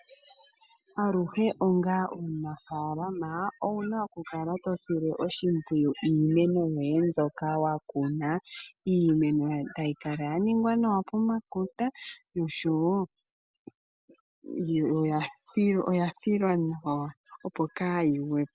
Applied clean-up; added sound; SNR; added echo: none; none; none; none.